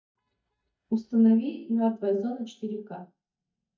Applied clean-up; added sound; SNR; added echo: neural mask model DeepFilterNet 3.